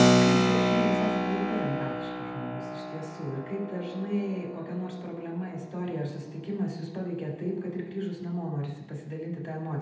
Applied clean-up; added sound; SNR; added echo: none; Keyboard (musical); -3 dB; reverberation time 0.9 s.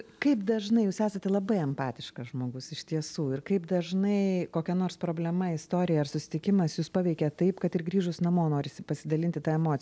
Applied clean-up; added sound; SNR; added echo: none; none; none; none.